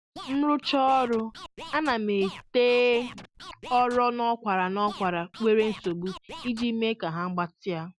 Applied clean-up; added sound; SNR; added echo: none; Scratching (performance technique); 17 dB; none.